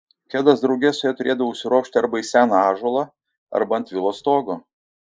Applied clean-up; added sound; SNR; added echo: neural mask model Resemble Enhance denoiser.